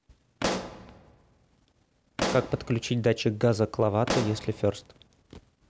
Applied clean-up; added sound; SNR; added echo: none; Explosion; 6 dB; none.